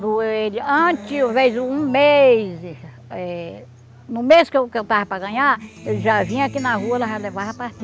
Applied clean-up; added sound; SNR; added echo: none; Acoustic guitar; 17 dB; none.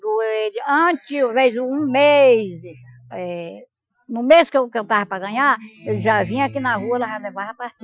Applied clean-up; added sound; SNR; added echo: classical method Wiener filter.